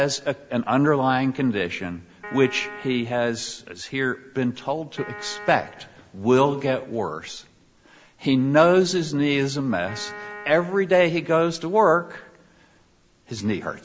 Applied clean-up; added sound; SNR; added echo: none; Piano; 15 dB; none.